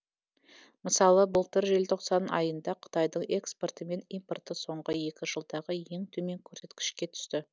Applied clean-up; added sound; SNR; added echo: none; none; none; none.